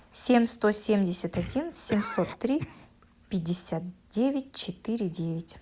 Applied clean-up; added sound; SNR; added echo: none; Cough; 13 dB; none.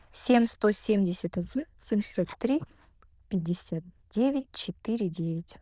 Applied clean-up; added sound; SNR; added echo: neural diffusion model UNIVERSE++.